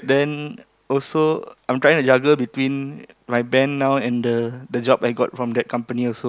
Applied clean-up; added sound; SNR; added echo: none; none; none; none.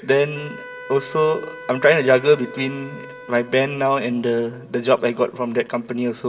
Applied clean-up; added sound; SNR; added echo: none; Wind instrument, woodwind instrument; 19 dB; reverberation time 1.9 s.